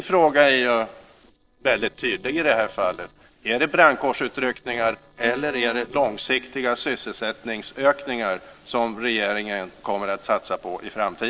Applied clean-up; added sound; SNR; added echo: neural separator model SepFormer DNS4.